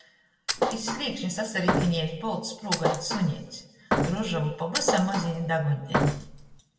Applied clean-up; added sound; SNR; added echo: none; Thump, thud; 1 dB; reverberation time 1.0 s.